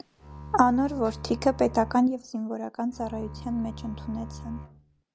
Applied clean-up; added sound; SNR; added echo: none; Bowed string instrument; 13 dB; none.